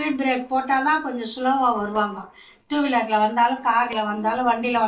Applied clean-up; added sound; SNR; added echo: neural separator model SepFormer DNS4.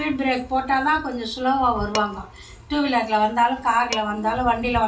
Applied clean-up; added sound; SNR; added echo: none; Dishes, pots, and pans; 18 dB; reverberation time 0.3 s.